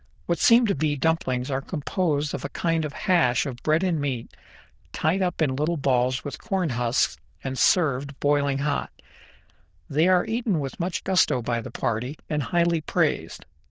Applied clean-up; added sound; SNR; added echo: neural diffusion model UNIVERSE++.